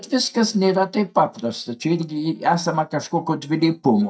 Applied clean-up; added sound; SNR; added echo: neural mask model DeepFilterNet 3.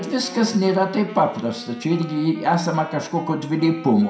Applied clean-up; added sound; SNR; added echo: none; Wind instrument, woodwind instrument; 17 dB; reverberation time 0.5 s.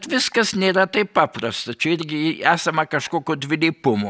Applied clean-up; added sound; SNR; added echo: none; none; none; none.